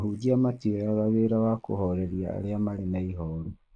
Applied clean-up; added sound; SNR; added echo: neural mask model Resemble Enhance denoiser.